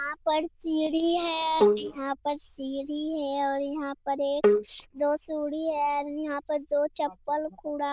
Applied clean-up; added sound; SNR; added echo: neural diffusion model UNIVERSE++.